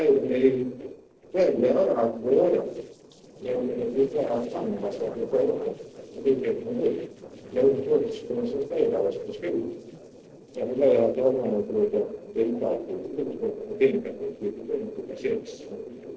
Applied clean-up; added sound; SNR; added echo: neural separator model SepFormer DNS4.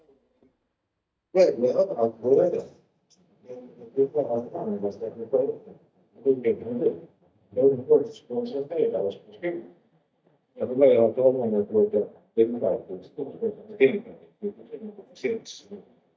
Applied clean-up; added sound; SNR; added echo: neural mask model DeepFilterNet 3.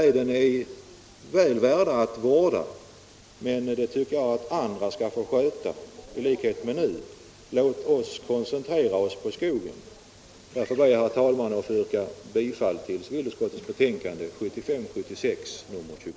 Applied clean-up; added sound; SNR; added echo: none; none; none; none.